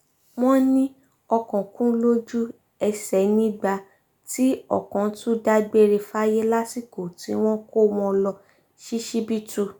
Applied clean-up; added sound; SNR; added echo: none; none; none; none.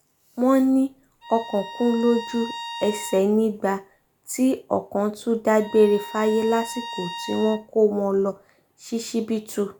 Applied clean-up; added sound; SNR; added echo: none; Bowed string instrument; 14 dB; none.